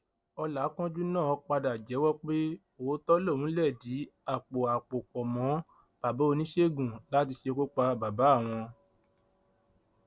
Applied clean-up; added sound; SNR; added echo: none; none; none; none.